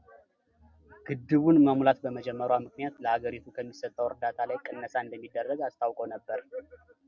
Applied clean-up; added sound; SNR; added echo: none; none; none; none.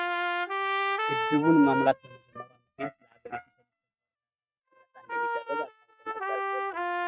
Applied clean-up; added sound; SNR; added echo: neural mask model RNNoise.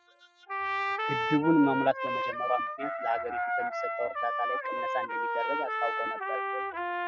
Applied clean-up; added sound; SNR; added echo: classical method spectral subtraction.